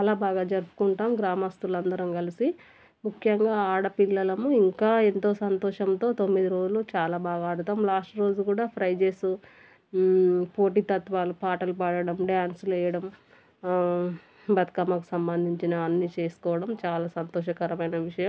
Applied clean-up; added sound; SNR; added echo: none; none; none; none.